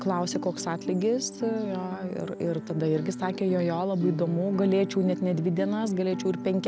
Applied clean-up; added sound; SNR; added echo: none; Guitar; 9 dB; none.